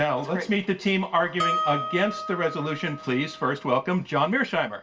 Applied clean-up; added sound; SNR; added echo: none; Harp; 6 dB; reverberation time 0.1 s.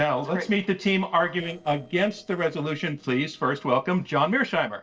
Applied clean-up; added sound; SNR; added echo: neural separator model SepFormer DNS4.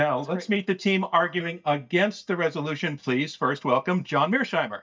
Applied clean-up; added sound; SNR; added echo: neural mask model DeepFilterNet 3.